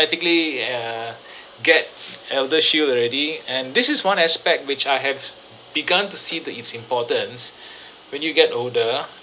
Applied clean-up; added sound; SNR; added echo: none; none; none; none.